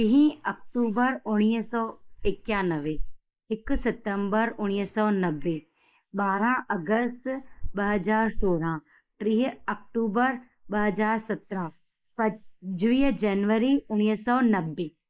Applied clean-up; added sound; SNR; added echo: neural mask model Resemble Enhance denoiser.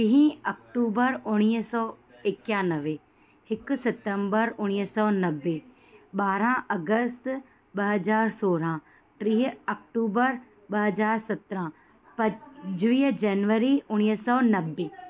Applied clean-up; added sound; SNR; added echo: none; none; none; none.